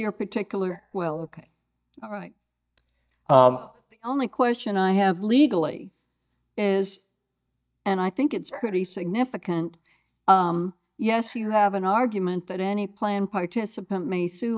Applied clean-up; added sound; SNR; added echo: neural mask model DeepFilterNet 3.